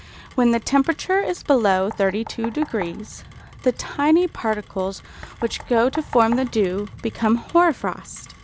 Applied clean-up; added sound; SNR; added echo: none; Knock + Rain; 17 dB; none.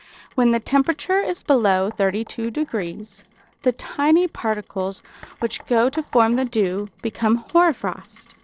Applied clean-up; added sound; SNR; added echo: neural separator model SepFormer DNS4.